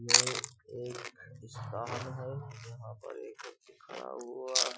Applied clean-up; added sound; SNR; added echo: classical method Wiener filter.